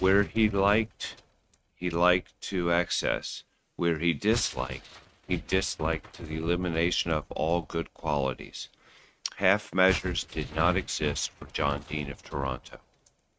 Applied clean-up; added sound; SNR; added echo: neural mask model RNNoise.